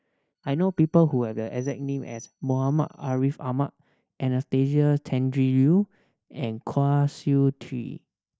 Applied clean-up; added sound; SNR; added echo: neural mask model DeepFilterNet 3.